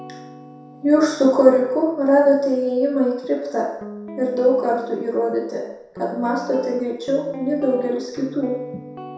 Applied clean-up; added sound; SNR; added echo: none; Guitar; 17 dB; reverberation time 0.7 s.